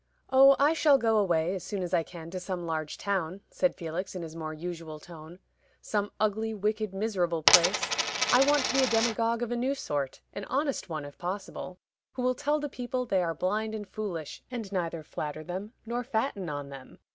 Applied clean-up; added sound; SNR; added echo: none; Coin (dropping); -2 dB; none.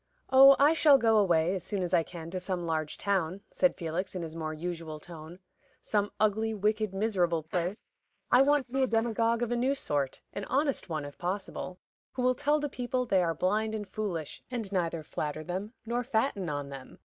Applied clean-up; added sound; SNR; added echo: neural mask model Resemble Enhance denoiser.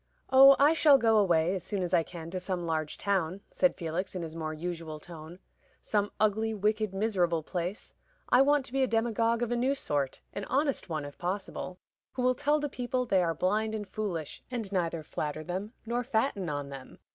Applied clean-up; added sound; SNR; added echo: none; none; none; none.